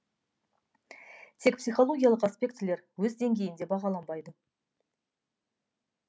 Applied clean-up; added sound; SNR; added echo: none; none; none; none.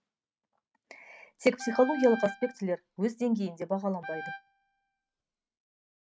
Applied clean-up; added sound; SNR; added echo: neural mask model RNNoise.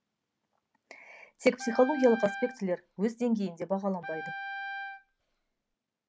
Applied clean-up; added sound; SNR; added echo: none; Wind instrument, woodwind instrument; 10 dB; none.